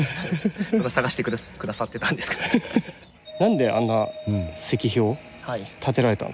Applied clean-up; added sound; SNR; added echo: none; none; none; none.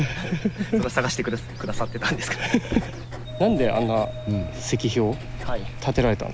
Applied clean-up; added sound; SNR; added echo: none; Writing; 7 dB; none.